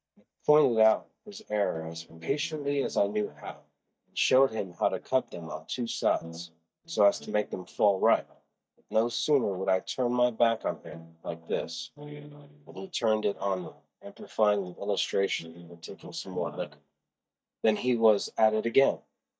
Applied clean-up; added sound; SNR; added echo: neural mask model DeepFilterNet 3.